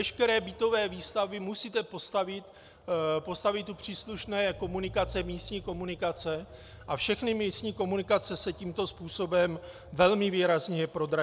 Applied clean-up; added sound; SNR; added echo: none; Engine / Car; 20 dB; none.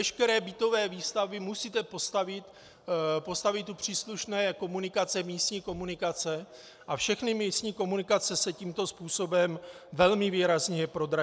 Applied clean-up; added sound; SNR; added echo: none; none; none; none.